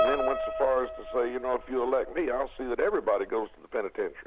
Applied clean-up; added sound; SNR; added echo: none; Piano; 6 dB; none.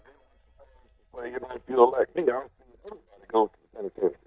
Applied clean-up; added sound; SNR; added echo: neural mask model DeepFilterNet 3.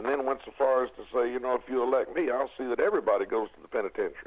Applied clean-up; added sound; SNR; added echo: none; none; none; none.